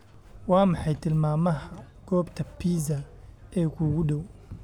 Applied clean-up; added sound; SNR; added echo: none; none; none; none.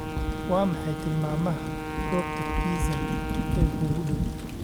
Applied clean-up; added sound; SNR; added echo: none; Wind instrument, woodwind instrument + Thunder / Rain; -1 dB; none.